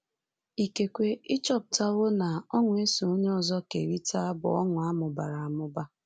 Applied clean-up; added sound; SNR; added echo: none; none; none; none.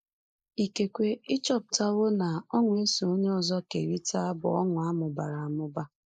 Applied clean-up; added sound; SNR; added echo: neural mask model Resemble Enhance denoiser.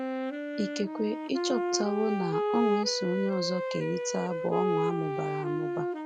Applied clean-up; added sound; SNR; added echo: none; Wind instrument, woodwind instrument; 0 dB; none.